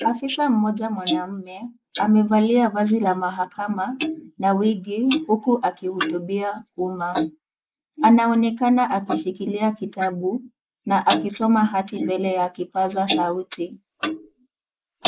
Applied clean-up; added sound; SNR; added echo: neural mask model Resemble Enhance denoiser.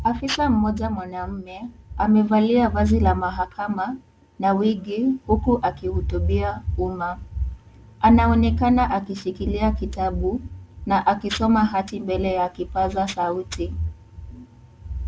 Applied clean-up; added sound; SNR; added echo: none; none; none; none.